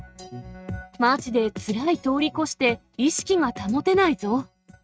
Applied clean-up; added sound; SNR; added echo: neural mask model RNNoise.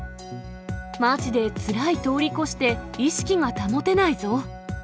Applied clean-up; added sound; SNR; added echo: none; Bowed string instrument; 18 dB; none.